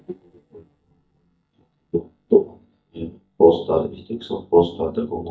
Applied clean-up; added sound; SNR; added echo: neural mask model DeepFilterNet 3.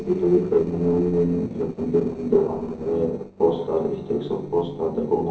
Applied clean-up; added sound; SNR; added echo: neural separator model SepFormer DNS4.